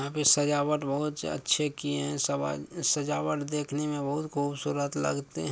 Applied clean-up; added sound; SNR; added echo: none; none; none; none.